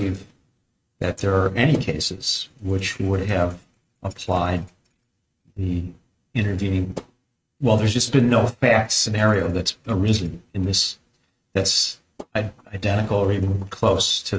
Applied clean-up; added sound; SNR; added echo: neural mask model RNNoise.